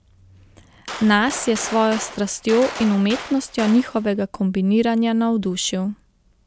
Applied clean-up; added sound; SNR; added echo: none; Gunshot, gunfire; 13 dB; none.